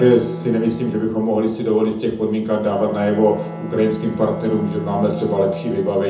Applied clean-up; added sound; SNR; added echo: none; Bowed string instrument; 13 dB; reverberation time 0.6 s.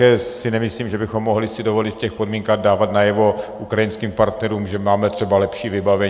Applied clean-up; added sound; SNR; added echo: none; none; none; none.